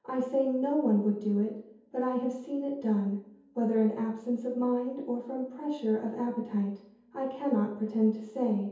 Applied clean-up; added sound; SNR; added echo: none; none; none; reverberation time 0.7 s.